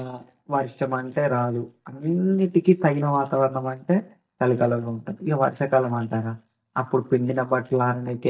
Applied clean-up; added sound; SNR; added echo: neural mask model DeepFilterNet 3.